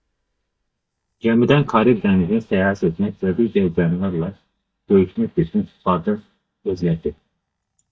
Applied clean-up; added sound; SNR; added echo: neural mask model DeepFilterNet 3.